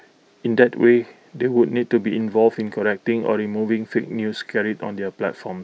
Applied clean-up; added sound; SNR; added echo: none; none; none; none.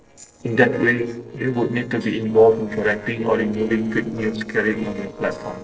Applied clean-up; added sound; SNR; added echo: neural separator model SepFormer DNS4.